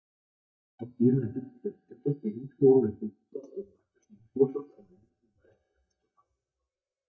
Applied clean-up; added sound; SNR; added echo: neural mask model DeepFilterNet 3.